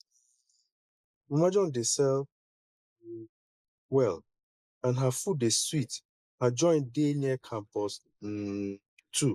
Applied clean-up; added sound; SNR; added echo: neural mask model Resemble Enhance denoiser.